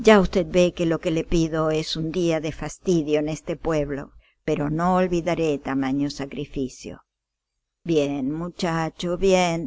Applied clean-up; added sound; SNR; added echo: none; none; none; none.